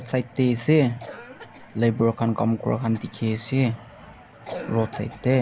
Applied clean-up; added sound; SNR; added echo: none; Cough; 19 dB; none.